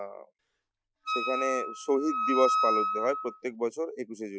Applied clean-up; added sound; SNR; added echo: none; Wind instrument, woodwind instrument; 0 dB; none.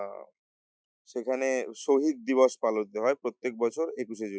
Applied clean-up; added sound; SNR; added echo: none; none; none; none.